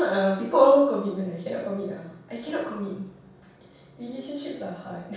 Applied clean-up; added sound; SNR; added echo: none; none; none; reverberation time 0.7 s.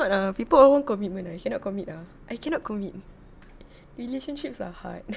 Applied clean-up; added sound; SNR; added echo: none; none; none; none.